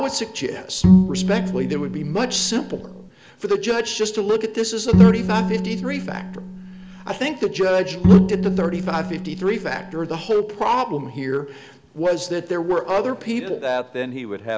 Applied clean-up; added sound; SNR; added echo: none; Bowed string instrument; -4 dB; none.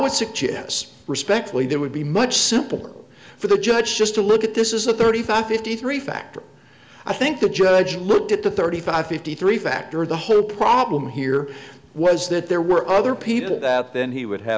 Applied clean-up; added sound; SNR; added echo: none; none; none; none.